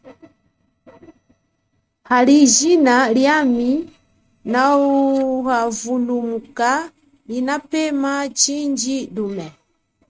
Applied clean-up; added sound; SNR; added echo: neural mask model RNNoise.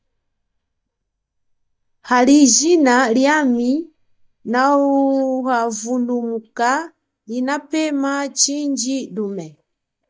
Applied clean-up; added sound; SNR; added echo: neural mask model DeepFilterNet 3.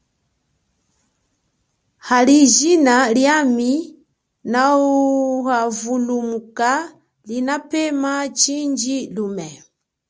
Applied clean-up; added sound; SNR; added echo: none; none; none; none.